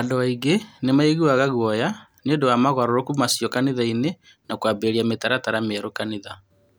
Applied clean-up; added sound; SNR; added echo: none; none; none; none.